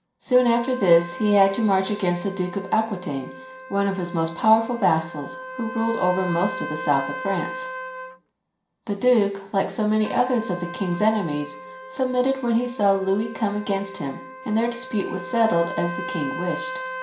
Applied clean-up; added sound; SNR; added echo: none; Trumpet; 12 dB; reverberation time 0.5 s.